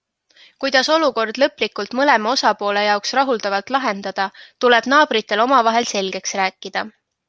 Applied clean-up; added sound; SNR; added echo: none; none; none; none.